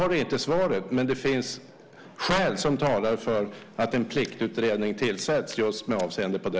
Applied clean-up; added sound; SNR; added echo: none; none; none; none.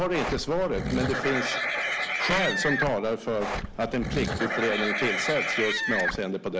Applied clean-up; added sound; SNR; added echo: none; Livestock, farm animals, working animals; 1 dB; none.